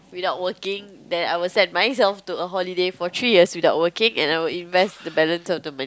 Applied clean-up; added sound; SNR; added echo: none; none; none; none.